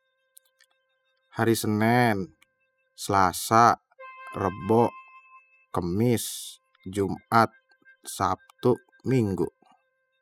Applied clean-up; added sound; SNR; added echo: classical method spectral subtraction.